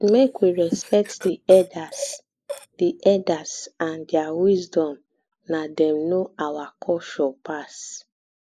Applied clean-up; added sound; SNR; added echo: neural mask model Resemble Enhance denoiser.